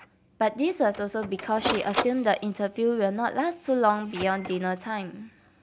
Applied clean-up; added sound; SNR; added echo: none; Printer; 10 dB; none.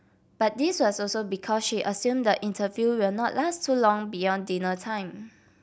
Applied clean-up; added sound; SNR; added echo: none; none; none; none.